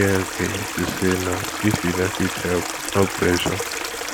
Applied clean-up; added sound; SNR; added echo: none; Stream; 5 dB; none.